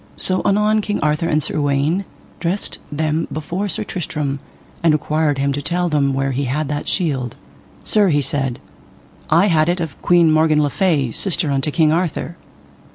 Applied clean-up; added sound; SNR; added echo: none; none; none; none.